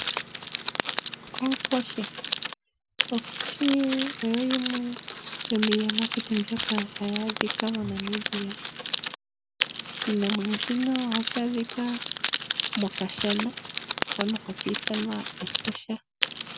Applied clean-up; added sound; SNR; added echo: none; Crackle; 3 dB; none.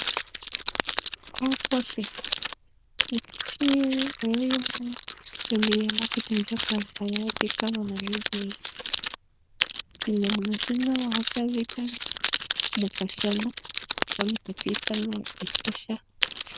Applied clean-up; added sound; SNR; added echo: neural diffusion model UNIVERSE++.